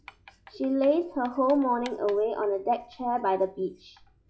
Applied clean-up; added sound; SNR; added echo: classical method log-MMSE.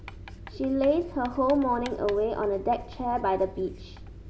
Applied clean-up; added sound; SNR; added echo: none; Writing; 19 dB; none.